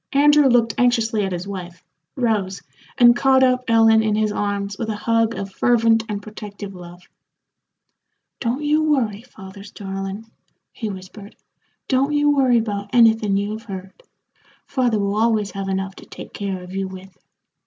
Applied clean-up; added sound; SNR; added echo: none; none; none; none.